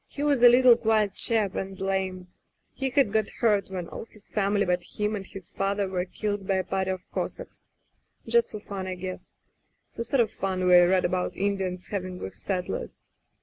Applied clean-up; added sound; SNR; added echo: none; none; none; none.